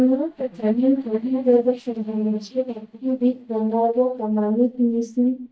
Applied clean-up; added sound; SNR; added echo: neural mask model DeepFilterNet 3.